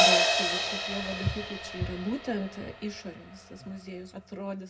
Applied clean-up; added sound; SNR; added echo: none; Crash cymbal; -5 dB; reverberation time 0.2 s.